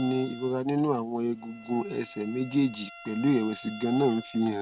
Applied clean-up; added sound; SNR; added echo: none; Bowed string instrument; 19 dB; none.